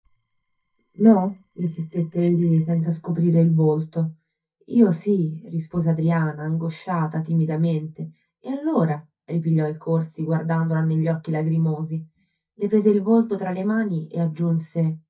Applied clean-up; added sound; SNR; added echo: neural mask model DeepFilterNet 3.